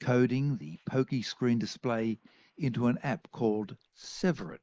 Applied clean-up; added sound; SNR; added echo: neural mask model Resemble Enhance denoiser.